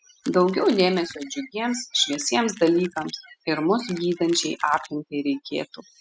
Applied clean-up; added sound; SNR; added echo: classical method spectral subtraction.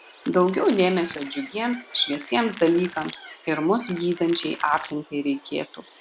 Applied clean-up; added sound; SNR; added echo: none; Bird + Crackle; 17 dB; none.